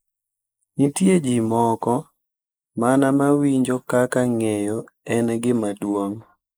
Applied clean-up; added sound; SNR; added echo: neural mask model Resemble Enhance denoiser.